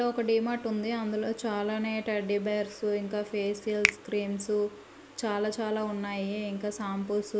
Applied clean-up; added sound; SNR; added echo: none; Finger snapping; 5 dB; none.